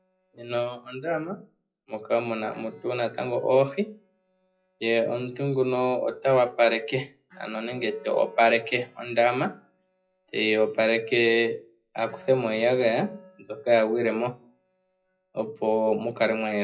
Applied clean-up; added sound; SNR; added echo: classical method WPE with log-MMSE.